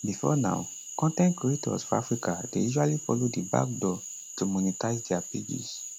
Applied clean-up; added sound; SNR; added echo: none; Cricket / Frog; 13 dB; none.